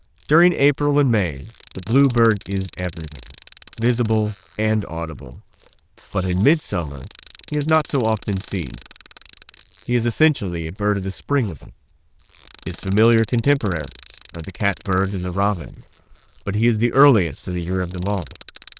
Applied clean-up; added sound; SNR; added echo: neural diffusion model UNIVERSE++.